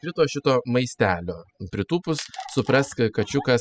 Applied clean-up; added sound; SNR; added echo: classical method spectral subtraction.